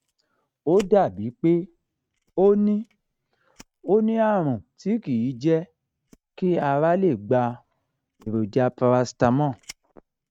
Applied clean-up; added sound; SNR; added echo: neural mask model RNNoise.